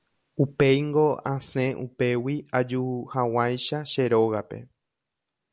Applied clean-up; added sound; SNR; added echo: none; none; none; none.